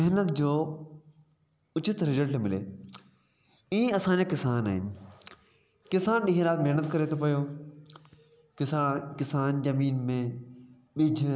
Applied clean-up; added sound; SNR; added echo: none; none; none; none.